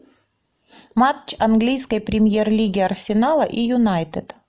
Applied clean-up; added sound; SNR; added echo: none; none; none; none.